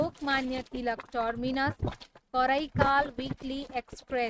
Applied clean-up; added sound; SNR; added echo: neural mask model RNNoise.